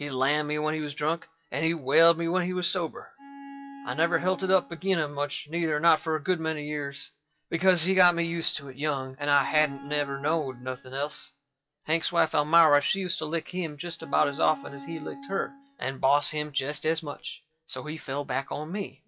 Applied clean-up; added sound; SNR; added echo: classical method WPE with log-MMSE.